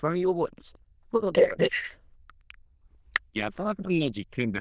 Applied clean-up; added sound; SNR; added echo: neural diffusion model UNIVERSE++.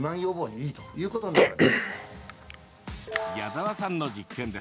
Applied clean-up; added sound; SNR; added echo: none; Cough; -5 dB; none.